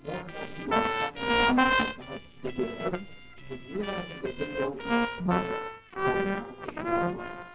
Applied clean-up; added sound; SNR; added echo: neural separator model SepFormer WHAMR!.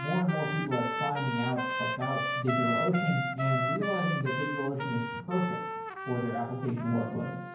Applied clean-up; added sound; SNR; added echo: none; Trumpet; 3 dB; reverberation time 0.9 s.